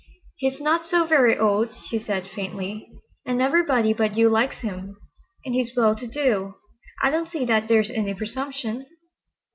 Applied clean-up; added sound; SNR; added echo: none; none; none; none.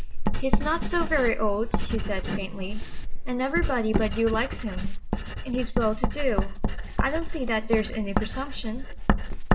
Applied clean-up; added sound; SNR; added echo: none; Writing; -3 dB; none.